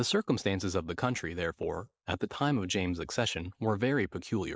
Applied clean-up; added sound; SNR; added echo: neural mask model Resemble Enhance denoiser.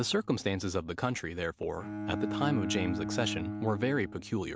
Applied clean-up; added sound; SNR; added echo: none; Bowed string instrument; 6 dB; none.